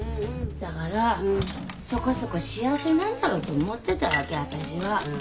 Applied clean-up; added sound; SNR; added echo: none; none; none; none.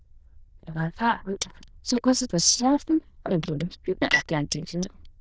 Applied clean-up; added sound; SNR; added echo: neural diffusion model UNIVERSE++.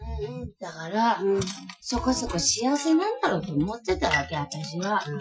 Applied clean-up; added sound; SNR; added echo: classical method Wiener filter.